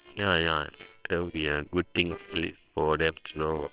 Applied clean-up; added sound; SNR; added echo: neural separator model SepFormer WHAMR!.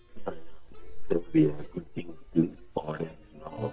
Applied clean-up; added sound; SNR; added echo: neural mask model DeepFilterNet 3.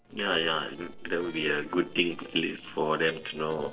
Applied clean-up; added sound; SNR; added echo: neural separator model SepFormer DNS4.